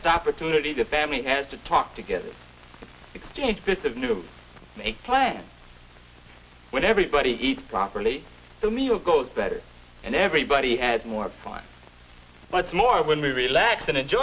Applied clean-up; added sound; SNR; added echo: none; none; none; none.